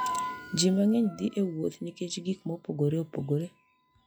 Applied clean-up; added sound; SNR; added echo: classical method log-MMSE.